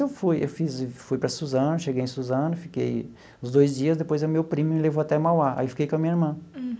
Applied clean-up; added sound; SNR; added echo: none; none; none; none.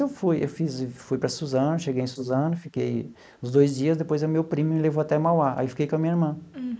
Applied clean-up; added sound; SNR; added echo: neural mask model Resemble Enhance denoiser.